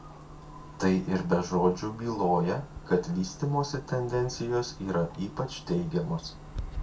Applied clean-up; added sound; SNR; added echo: none; Clock; 13 dB; reverberation time 0.2 s.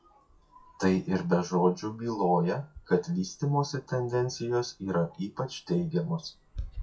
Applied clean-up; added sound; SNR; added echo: classical method WPE with log-MMSE.